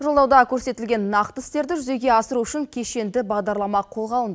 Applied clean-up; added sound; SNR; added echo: none; none; none; none.